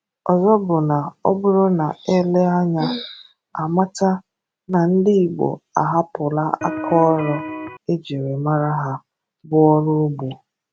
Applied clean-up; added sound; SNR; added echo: none; Electric guitar; 8 dB; none.